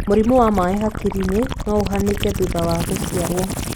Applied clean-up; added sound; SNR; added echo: none; Gurgling / Liquid; 5 dB; none.